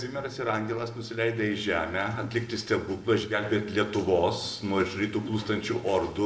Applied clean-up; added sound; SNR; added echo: neural separator model SepFormer DNS4.